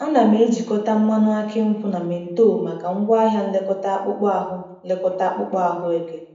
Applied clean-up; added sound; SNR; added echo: none; none; none; reverberation time 0.7 s.